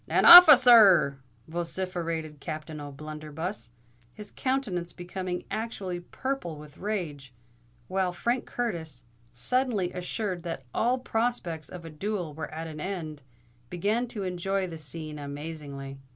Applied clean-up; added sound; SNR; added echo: none; none; none; none.